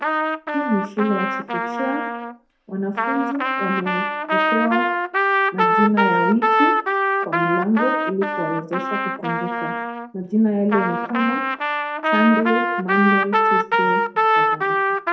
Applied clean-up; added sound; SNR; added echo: none; Trumpet; -3 dB; reverberation time 0.6 s.